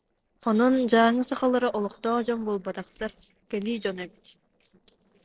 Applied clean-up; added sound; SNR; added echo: neural separator model SepFormer DNS4.